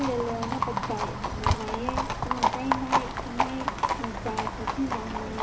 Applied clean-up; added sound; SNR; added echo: none; Livestock, farm animals, working animals; -5 dB; reverberation time 0.2 s.